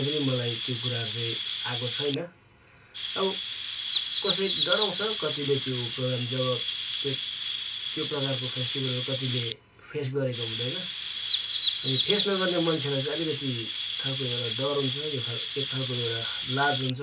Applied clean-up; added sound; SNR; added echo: none; Chirp, tweet; 0 dB; reverberation time 0.2 s.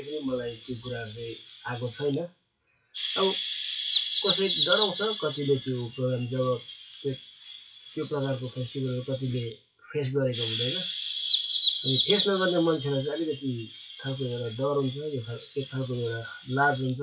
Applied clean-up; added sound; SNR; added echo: classical method WPE with log-MMSE.